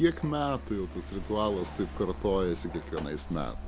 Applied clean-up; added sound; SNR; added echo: none; Engine / Car + Musical instrument; 9 dB; none.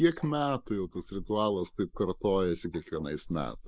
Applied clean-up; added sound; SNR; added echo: neural mask model Resemble Enhance denoiser.